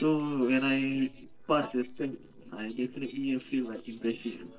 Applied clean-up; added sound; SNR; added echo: neural separator model SepFormer DNS4.